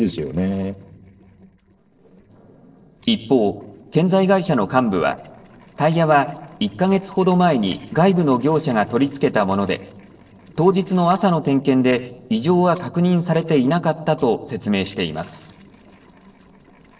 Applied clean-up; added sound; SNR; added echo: neural separator model SepFormer DNS4.